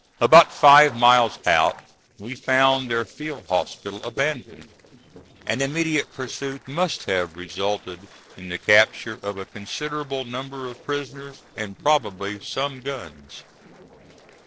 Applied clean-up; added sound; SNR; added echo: neural separator model SepFormer DNS4.